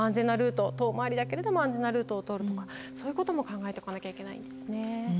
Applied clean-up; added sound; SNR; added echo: none; Organ; 12 dB; none.